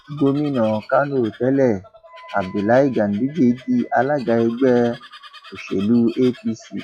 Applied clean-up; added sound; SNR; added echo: classical method log-MMSE.